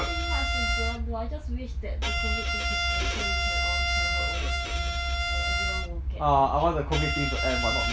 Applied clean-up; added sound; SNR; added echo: none; Bowed string instrument; 3 dB; none.